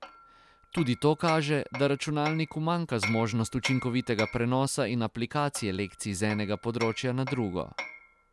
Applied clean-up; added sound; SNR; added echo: none; Hammer; 13 dB; none.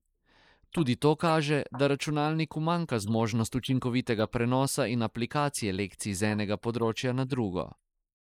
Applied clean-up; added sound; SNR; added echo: neural mask model Resemble Enhance denoiser.